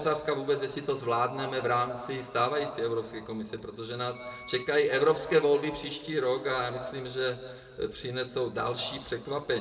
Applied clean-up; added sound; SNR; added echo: none; Wind instrument, woodwind instrument; 19 dB; reverberation time 1.5 s.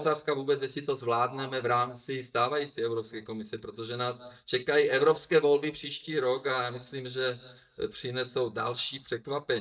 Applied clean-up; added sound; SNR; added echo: neural mask model DeepFilterNet 3.